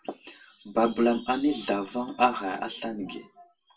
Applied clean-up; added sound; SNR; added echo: none; none; none; reverberation time 0.1 s.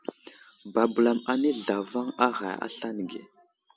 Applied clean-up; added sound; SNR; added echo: none; none; none; none.